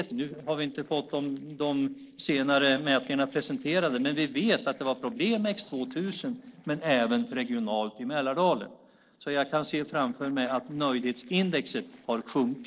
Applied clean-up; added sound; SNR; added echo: neural separator model SepFormer DNS4.